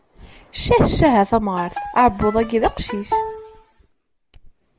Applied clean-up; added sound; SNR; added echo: none; Bowed string instrument; 8 dB; none.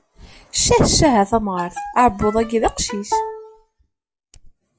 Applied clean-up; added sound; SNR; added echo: classical method log-MMSE.